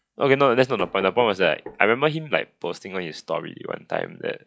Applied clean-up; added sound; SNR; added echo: classical method log-MMSE.